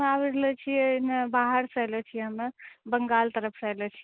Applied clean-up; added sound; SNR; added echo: none; none; none; none.